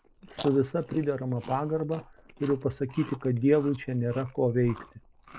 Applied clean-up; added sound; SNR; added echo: neural mask model Resemble Enhance denoiser.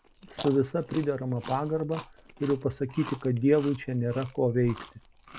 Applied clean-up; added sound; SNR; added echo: none; Chewing, mastication; 17 dB; none.